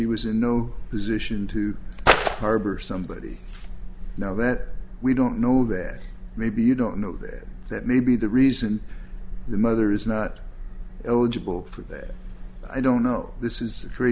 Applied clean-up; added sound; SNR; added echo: none; none; none; none.